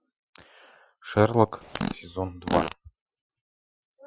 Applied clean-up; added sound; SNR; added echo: classical method Wiener filter.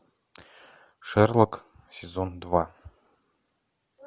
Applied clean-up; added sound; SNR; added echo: none; none; none; none.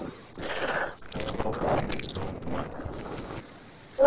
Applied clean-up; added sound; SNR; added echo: neural separator model SepFormer DNS4.